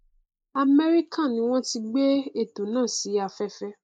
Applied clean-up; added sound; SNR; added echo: neural mask model Resemble Enhance denoiser.